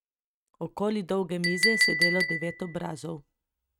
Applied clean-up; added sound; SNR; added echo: neural mask model RNNoise.